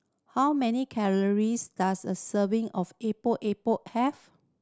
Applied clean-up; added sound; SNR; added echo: none; none; none; none.